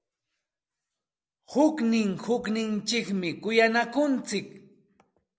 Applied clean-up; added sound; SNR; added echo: none; none; none; none.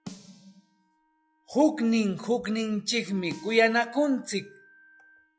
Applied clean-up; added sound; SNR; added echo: classical method log-MMSE.